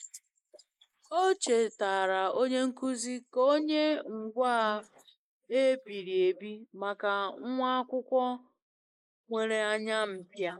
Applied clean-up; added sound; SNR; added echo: neural mask model Resemble Enhance denoiser.